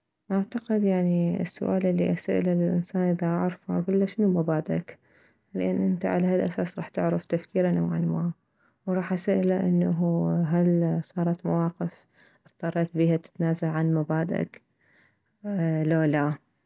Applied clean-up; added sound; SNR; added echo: none; none; none; none.